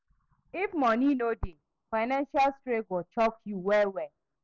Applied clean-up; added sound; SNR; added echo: none; none; none; none.